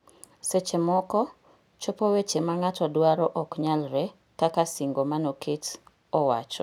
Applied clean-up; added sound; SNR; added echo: none; none; none; none.